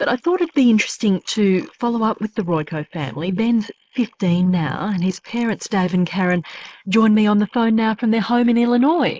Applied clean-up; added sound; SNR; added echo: neural mask model Resemble Enhance denoiser.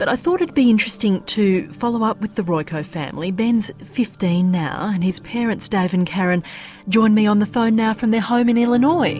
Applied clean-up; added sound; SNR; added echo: none; none; none; none.